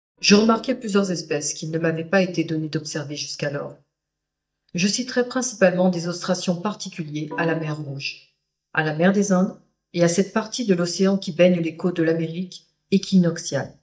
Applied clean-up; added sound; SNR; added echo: neural mask model DeepFilterNet 3.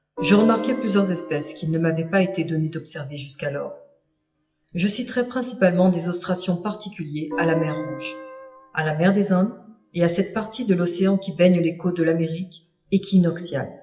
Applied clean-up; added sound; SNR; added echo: classical method WPE with log-MMSE.